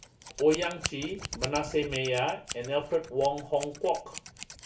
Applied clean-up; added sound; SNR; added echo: none; Scissors; 11 dB; reverberation time 0.2 s.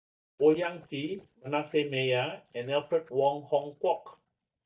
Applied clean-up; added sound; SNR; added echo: neural mask model DeepFilterNet 3.